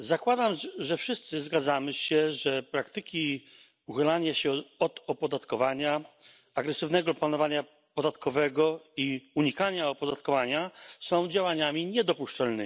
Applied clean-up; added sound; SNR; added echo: none; none; none; none.